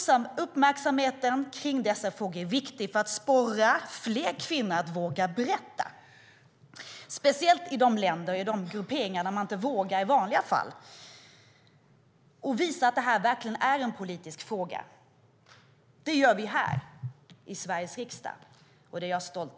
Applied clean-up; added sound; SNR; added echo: none; none; none; none.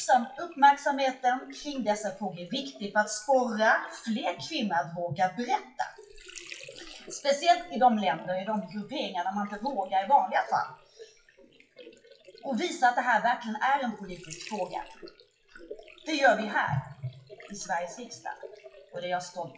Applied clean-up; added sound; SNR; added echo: classical method WPE with log-MMSE.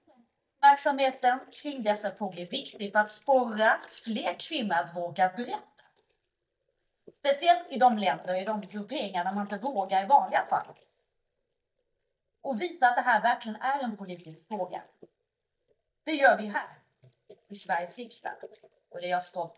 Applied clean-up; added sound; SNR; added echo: neural mask model DeepFilterNet 3.